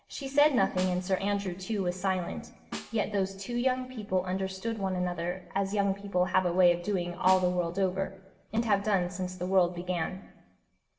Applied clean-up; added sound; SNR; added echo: none; Snare drum; 17 dB; reverberation time 0.8 s.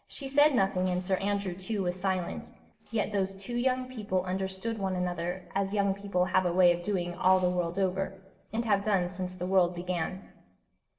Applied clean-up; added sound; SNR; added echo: neural separator model SepFormer DNS4.